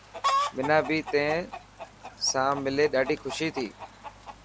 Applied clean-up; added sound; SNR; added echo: none; Chicken, rooster; 6 dB; none.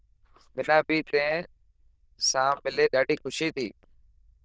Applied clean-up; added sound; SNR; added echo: neural diffusion model UNIVERSE++.